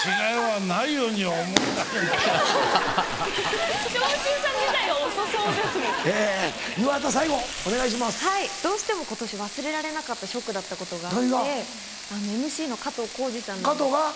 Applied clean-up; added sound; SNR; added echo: none; Frying (food); 11 dB; none.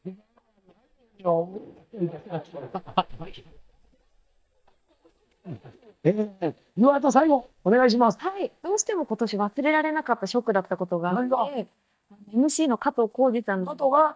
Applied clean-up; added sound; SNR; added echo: neural mask model DeepFilterNet 3.